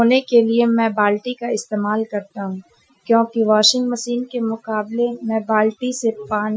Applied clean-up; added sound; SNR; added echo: classical method Wiener filter.